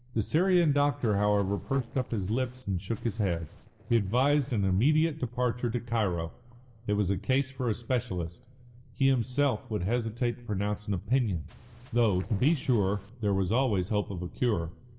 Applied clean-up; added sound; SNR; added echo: neural separator model SepFormer DNS4.